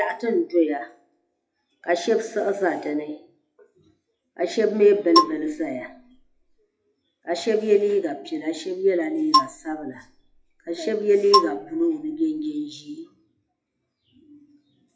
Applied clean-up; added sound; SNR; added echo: classical method WPE with log-MMSE.